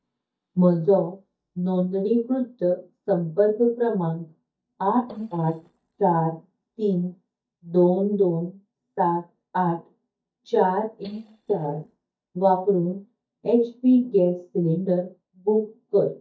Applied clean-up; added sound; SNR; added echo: neural mask model DeepFilterNet 3.